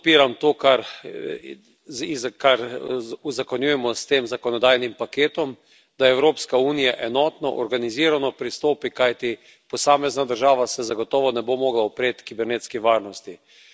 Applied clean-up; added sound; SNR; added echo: none; none; none; none.